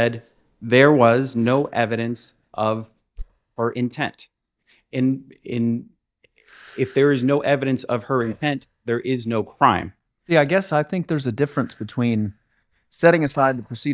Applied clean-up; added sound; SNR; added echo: neural mask model DeepFilterNet 3.